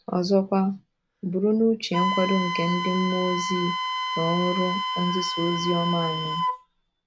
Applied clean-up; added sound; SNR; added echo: none; Wind instrument, woodwind instrument; 4 dB; none.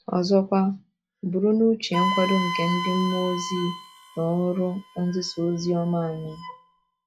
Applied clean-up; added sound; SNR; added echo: classical method log-MMSE.